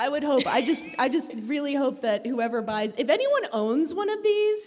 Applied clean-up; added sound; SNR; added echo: none; none; none; none.